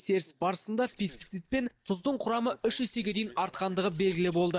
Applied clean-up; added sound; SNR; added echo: neural mask model DeepFilterNet 3.